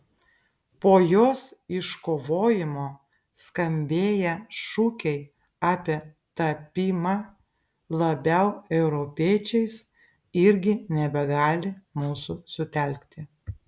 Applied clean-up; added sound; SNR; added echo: none; none; none; none.